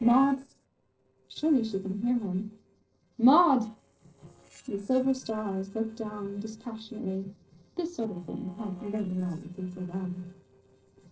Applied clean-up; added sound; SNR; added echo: neural separator model SepFormer DNS4.